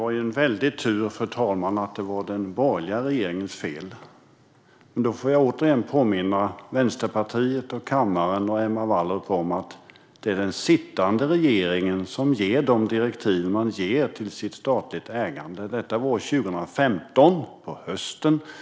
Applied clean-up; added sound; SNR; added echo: none; none; none; none.